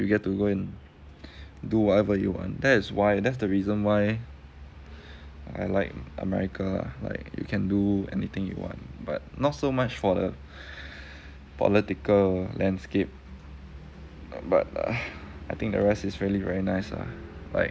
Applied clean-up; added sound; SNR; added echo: none; none; none; none.